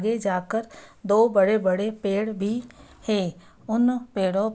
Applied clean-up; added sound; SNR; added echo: none; none; none; none.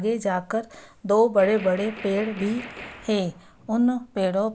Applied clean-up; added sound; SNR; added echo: none; Gunshot, gunfire; 16 dB; none.